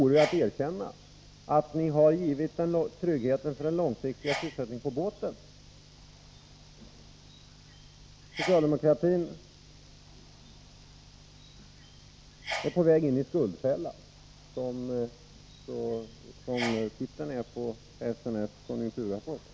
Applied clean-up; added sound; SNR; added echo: none; Sneeze; 15 dB; none.